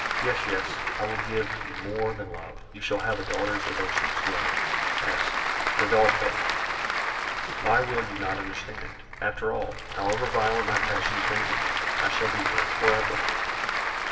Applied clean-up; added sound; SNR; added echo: none; Applause / Crowd; -2 dB; reverberation time 1.8 s.